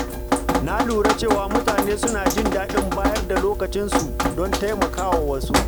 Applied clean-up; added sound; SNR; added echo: none; Drip; -2 dB; none.